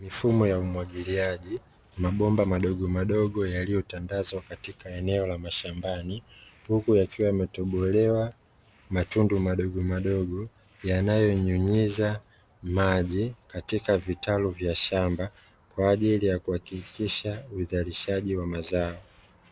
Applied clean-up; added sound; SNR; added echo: none; none; none; none.